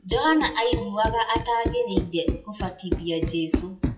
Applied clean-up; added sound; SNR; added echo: classical method WPE with log-MMSE.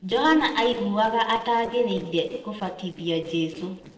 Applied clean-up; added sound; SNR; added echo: neural separator model SepFormer DNS4.